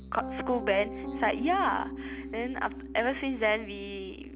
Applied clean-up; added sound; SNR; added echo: none; Piano; 8 dB; none.